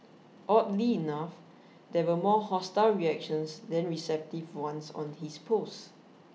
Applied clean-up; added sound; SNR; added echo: none; none; none; none.